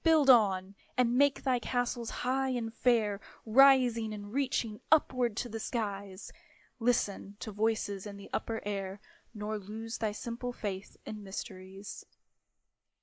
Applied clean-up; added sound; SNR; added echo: neural mask model Resemble Enhance denoiser.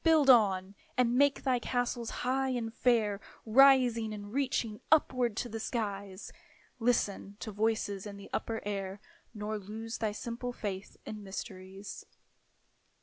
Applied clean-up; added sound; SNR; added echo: none; none; none; none.